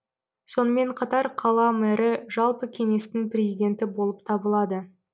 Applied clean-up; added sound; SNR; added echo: none; none; none; none.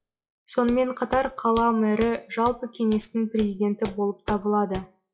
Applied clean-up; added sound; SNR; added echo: classical method WPE with log-MMSE.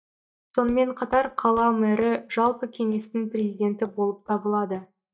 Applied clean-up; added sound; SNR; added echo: neural mask model DeepFilterNet 3.